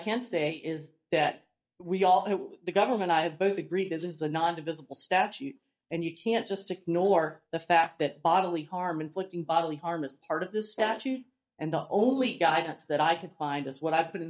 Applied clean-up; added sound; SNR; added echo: neural mask model DeepFilterNet 3.